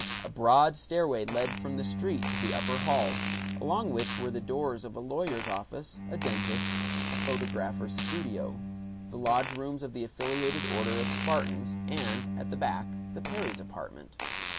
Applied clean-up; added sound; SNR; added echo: none; Bowed string instrument + Fart; 2 dB; none.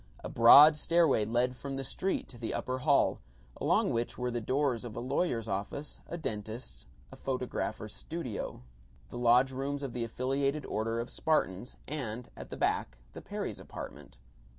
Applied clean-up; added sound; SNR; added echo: none; none; none; none.